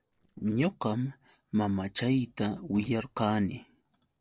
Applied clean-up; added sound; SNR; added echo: neural separator model SepFormer DNS4.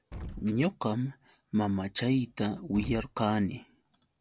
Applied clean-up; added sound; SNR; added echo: none; Explosion; 14 dB; none.